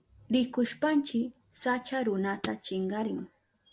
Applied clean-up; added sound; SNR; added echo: none; Car; 17 dB; none.